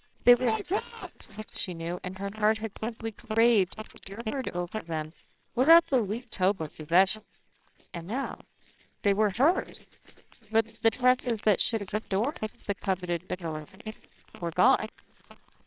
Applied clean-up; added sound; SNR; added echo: neural separator model SepFormer WHAMR!.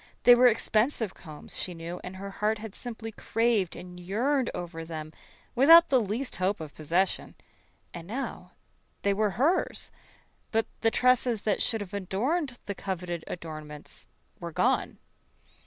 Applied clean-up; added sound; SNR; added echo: none; none; none; none.